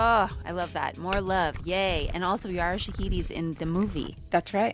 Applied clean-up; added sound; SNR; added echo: none; Glass; 8 dB; none.